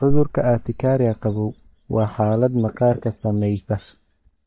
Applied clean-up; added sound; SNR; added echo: neural mask model DeepFilterNet 3.